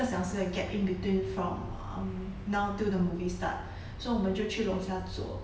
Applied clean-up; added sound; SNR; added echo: none; none; none; none.